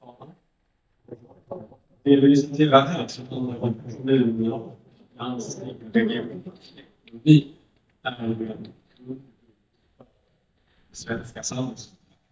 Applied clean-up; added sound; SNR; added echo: neural mask model DeepFilterNet 3.